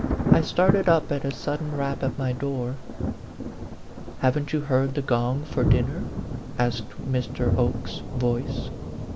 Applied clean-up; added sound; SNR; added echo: none; Thunder; 3 dB; none.